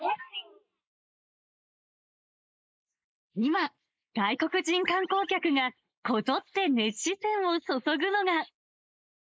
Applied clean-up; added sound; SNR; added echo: neural mask model Resemble Enhance denoiser.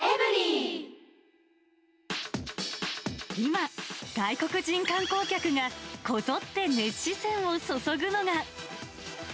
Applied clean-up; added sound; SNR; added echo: none; Crash cymbal; 19 dB; none.